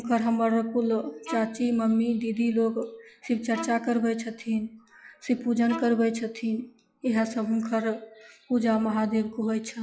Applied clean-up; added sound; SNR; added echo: classical method log-MMSE.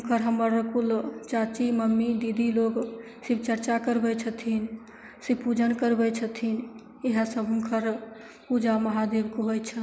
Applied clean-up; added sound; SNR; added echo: none; none; none; none.